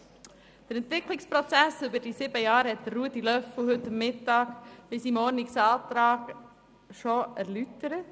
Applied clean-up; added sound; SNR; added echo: none; none; none; none.